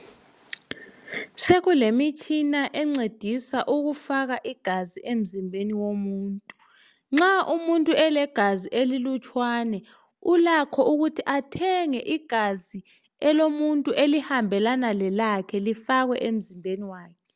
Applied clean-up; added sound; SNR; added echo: none; none; none; none.